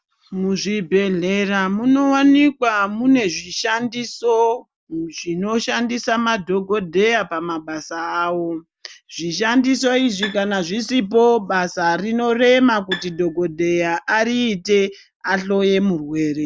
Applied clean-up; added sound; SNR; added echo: none; Bowed string instrument; 14 dB; none.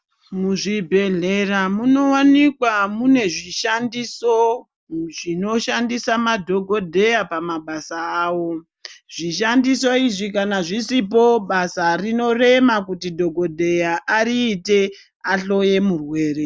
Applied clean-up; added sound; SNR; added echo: none; none; none; none.